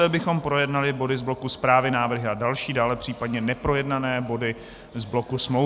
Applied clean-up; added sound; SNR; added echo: none; none; none; none.